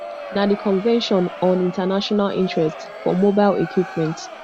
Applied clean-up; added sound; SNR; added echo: none; Crowd; 14 dB; none.